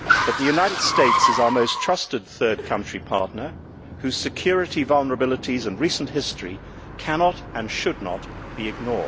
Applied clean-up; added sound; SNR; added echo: none; Car; 4 dB; none.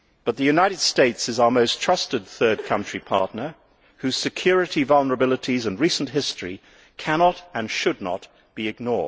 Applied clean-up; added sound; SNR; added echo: none; none; none; none.